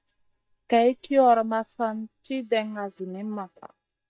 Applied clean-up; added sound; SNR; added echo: neural mask model DeepFilterNet 3.